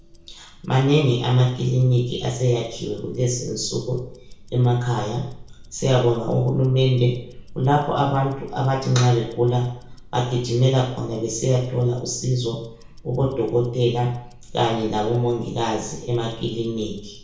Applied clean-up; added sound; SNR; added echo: none; Tick-tock; 19 dB; reverberation time 0.5 s.